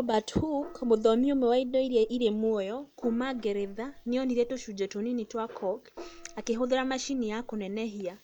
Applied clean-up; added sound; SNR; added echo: none; Gong; 18 dB; none.